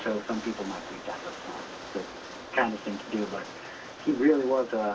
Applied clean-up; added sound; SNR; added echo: none; Rain; 12 dB; reverberation time 0.1 s.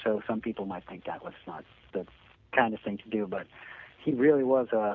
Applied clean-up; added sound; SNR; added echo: none; none; none; none.